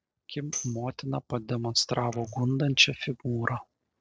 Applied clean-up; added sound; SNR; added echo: neural separator model SepFormer DNS4.